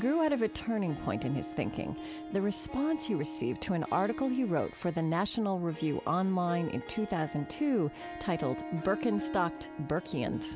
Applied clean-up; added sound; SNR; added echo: none; Harp; 10 dB; none.